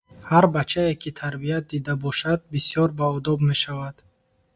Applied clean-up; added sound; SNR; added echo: none; none; none; none.